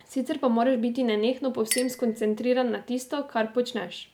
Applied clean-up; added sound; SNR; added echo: none; Chink, clink; 16 dB; none.